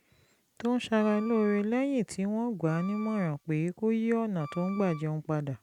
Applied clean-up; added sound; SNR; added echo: none; Wind instrument, woodwind instrument; 18 dB; none.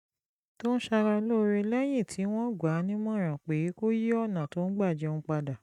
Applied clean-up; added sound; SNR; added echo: neural mask model DeepFilterNet 3.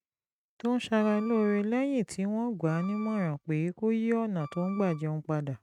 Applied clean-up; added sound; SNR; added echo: neural mask model RNNoise.